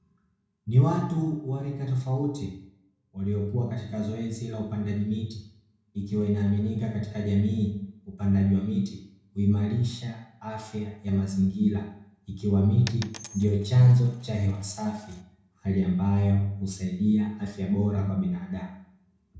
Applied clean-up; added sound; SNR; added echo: none; Coin (dropping); 20 dB; reverberation time 0.6 s.